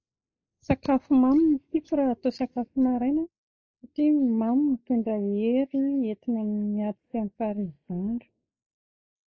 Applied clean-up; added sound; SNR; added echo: neural mask model Resemble Enhance denoiser.